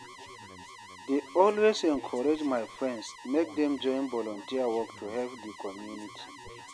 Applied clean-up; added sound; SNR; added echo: none; Alarm; 16 dB; none.